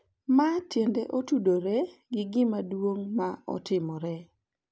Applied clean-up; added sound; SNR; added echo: none; none; none; none.